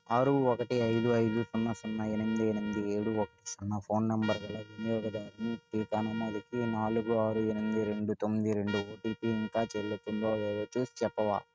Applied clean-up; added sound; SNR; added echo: neural mask model RNNoise.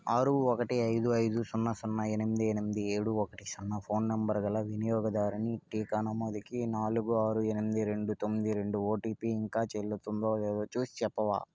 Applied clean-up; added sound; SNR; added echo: none; none; none; none.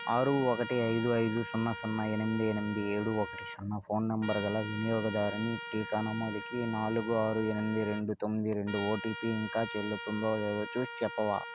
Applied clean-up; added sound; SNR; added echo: none; Trumpet; 10 dB; none.